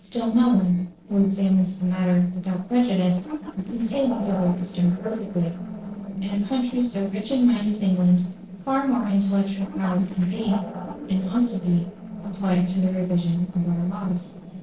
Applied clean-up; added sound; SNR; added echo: neural separator model SepFormer DNS4.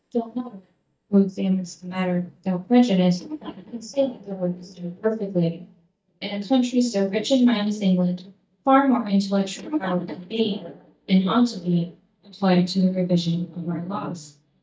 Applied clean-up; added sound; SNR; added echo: neural mask model DeepFilterNet 3.